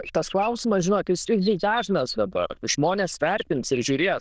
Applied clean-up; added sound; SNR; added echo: neural diffusion model UNIVERSE++.